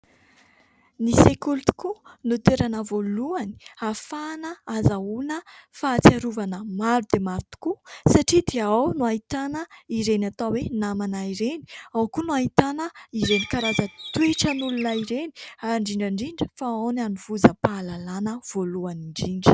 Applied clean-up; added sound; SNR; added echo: none; Bird; 8 dB; none.